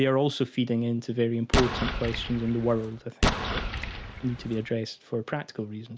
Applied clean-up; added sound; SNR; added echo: none; Explosion; 1 dB; none.